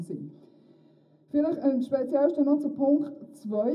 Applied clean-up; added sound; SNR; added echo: none; none; none; reverberation time 0.4 s.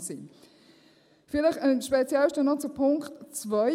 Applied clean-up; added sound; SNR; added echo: none; none; none; none.